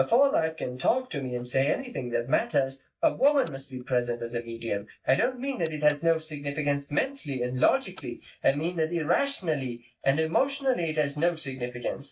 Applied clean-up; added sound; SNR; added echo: neural mask model DeepFilterNet 3.